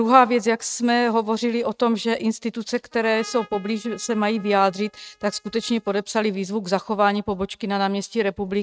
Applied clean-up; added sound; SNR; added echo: neural mask model RNNoise.